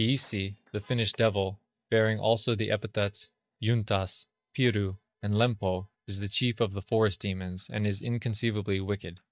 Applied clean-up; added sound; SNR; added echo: neural mask model DeepFilterNet 3.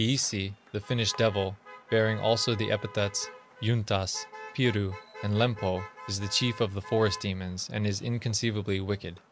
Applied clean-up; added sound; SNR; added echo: none; Motor vehicle (road); 17 dB; none.